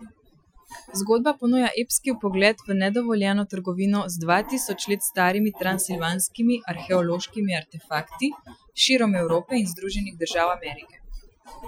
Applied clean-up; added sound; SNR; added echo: classical method Wiener filter.